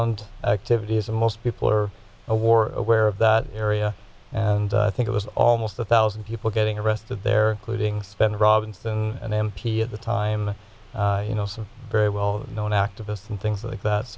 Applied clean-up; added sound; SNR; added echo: none; none; none; none.